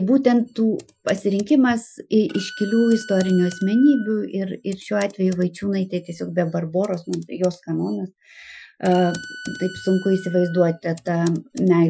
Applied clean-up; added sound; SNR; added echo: classical method Wiener filter.